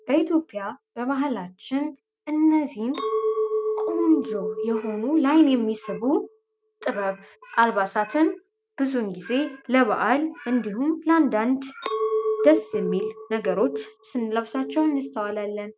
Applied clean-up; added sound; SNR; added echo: neural mask model RNNoise.